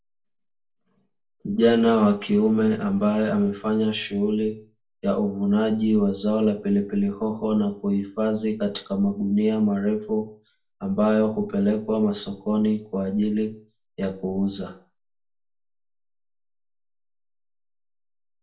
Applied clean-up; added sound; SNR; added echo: none; none; none; reverberation time 0.3 s.